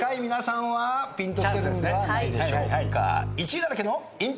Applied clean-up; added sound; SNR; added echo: none; Bowed string instrument; 4 dB; none.